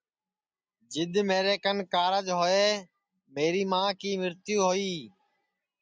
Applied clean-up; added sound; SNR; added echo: none; none; none; none.